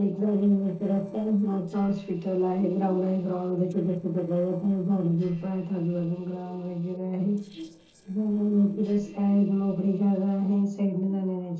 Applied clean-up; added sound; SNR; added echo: neural separator model SepFormer DNS4.